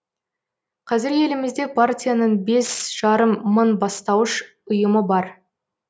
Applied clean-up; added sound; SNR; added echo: none; none; none; none.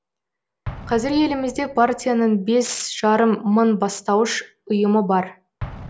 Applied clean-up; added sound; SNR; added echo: none; Explosion; 19 dB; none.